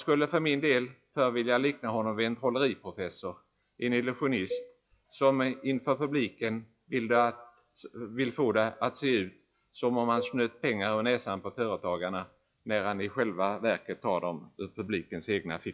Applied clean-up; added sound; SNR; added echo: classical method log-MMSE.